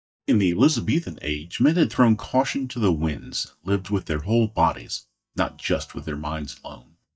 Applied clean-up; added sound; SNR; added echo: neural mask model DeepFilterNet 3.